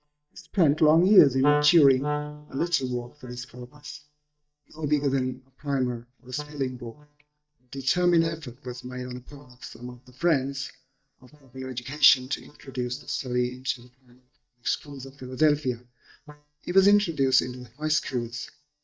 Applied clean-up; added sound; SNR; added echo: neural mask model DeepFilterNet 3.